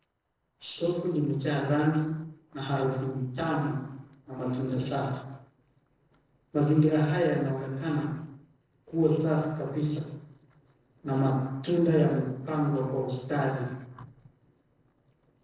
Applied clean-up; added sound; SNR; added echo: neural separator model SepFormer DNS4.